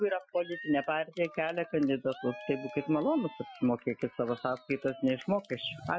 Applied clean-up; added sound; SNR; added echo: classical method Wiener filter.